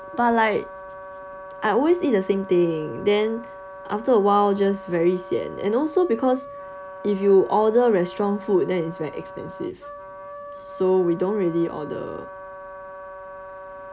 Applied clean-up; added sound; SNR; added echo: none; Wind instrument, woodwind instrument; 15 dB; none.